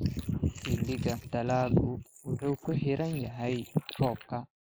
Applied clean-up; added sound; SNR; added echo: neural mask model Resemble Enhance denoiser.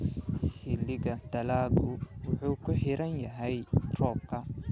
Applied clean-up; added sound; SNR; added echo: none; none; none; none.